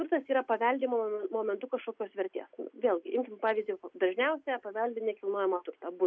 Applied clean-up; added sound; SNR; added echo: none; none; none; none.